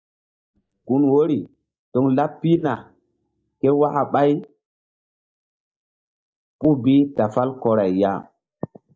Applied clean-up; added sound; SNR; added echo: neural mask model DeepFilterNet 3.